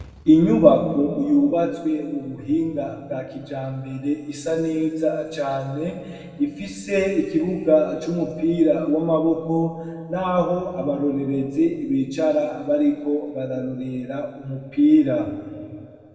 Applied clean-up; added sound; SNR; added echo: none; none; none; reverberation time 1.8 s.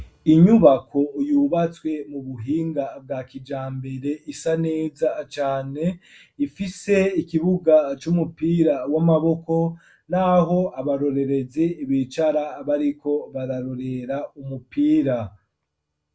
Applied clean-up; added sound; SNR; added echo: none; none; none; none.